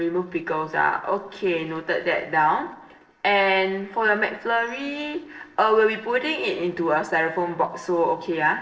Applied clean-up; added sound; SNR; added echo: neural separator model SepFormer DNS4.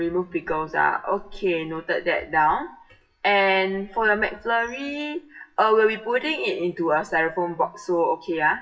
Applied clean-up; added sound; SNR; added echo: classical method WPE with log-MMSE.